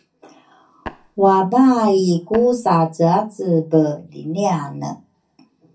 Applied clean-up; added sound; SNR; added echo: none; Tap; 16 dB; reverberation time 0.3 s.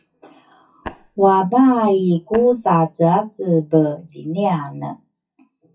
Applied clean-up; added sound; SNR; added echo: classical method WPE with log-MMSE.